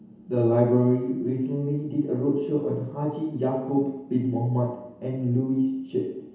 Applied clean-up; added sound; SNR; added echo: none; none; none; reverberation time 1.0 s.